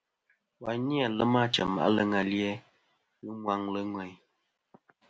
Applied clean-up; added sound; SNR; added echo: none; none; none; none.